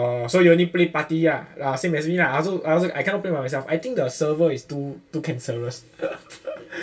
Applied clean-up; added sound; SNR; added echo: none; none; none; reverberation time 0.2 s.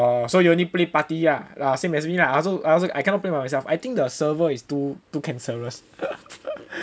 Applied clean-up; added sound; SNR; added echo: none; none; none; none.